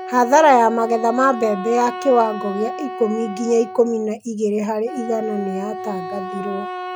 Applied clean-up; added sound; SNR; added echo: none; Wind instrument, woodwind instrument; 11 dB; none.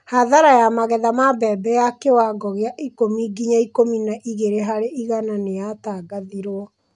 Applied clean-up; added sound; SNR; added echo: none; none; none; none.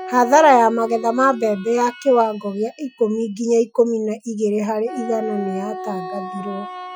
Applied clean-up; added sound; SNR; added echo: classical method Wiener filter.